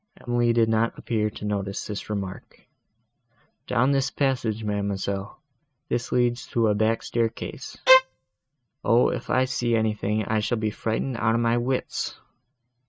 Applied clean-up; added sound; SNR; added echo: neural mask model RNNoise.